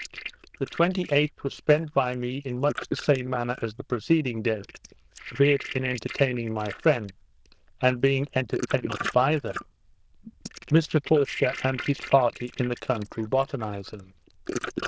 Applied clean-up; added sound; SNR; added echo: neural diffusion model UNIVERSE++.